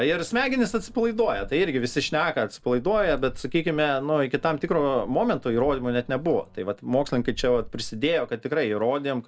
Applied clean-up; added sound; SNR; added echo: none; Boat, Water vehicle; 15 dB; none.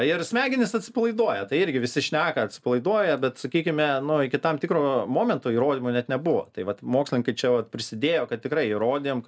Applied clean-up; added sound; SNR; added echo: none; none; none; none.